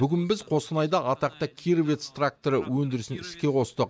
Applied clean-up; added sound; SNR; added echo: none; none; none; none.